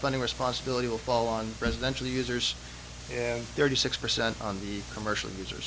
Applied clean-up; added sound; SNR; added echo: none; none; none; none.